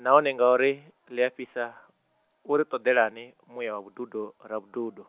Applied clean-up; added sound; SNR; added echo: none; none; none; none.